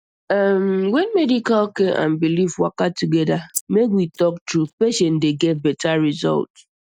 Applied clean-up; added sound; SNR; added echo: neural mask model DeepFilterNet 3.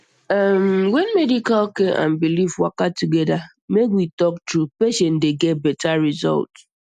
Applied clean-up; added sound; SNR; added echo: none; none; none; none.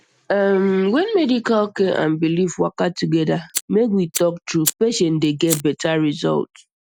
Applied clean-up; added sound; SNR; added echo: none; Fire; 11 dB; none.